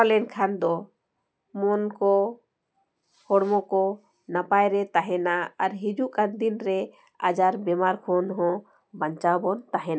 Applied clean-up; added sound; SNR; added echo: none; none; none; none.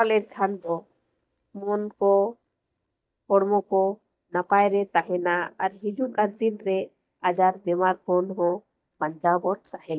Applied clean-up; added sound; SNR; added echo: neural mask model DeepFilterNet 3.